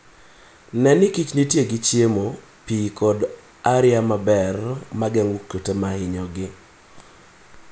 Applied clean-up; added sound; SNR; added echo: none; none; none; none.